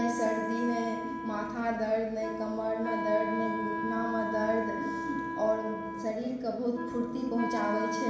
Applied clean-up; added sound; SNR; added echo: none; Wind instrument, woodwind instrument; 4 dB; reverberation time 1.1 s.